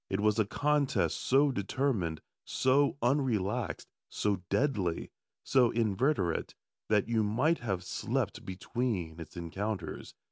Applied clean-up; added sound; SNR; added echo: none; none; none; none.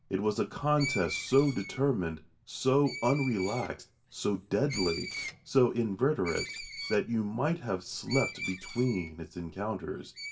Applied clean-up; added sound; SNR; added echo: none; Screech; 12 dB; reverberation time 0.2 s.